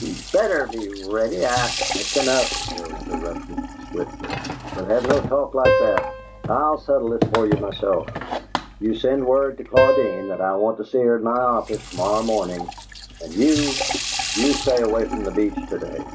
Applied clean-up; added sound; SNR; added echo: none; Sink (filling or washing) / Water tap, faucet + Piano; 4 dB; none.